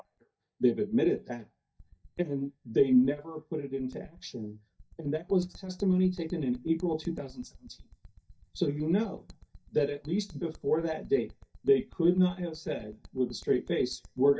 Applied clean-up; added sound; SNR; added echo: neural mask model DeepFilterNet 3.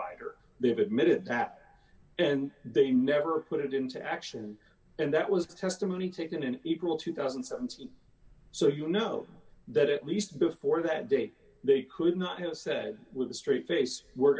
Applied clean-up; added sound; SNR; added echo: none; none; none; none.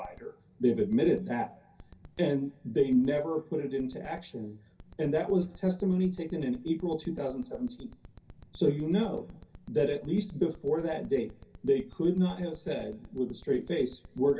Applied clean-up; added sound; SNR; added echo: none; Alarm; 20 dB; reverberation time 0.5 s.